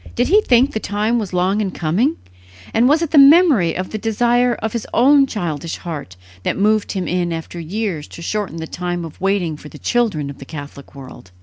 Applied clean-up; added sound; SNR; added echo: none; none; none; none.